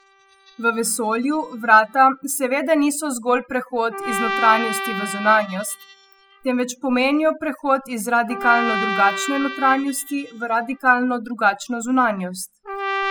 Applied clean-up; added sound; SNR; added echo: classical method spectral subtraction.